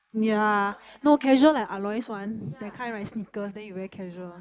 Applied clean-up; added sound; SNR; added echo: neural mask model Resemble Enhance denoiser.